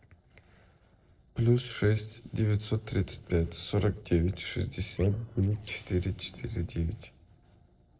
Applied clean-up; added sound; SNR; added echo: neural separator model SepFormer DNS4.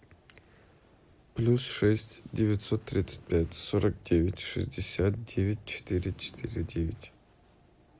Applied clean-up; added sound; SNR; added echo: none; none; none; none.